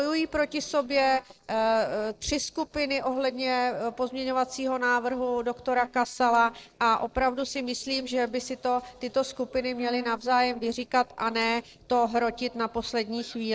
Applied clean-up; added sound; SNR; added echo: neural separator model SepFormer DNS4.